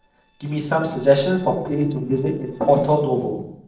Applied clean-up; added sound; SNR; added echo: neural separator model SepFormer DNS4.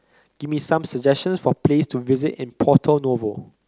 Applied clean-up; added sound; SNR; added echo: none; none; none; none.